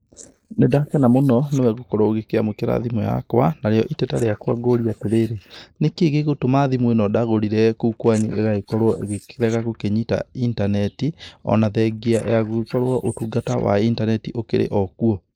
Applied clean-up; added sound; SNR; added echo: neural mask model Resemble Enhance denoiser.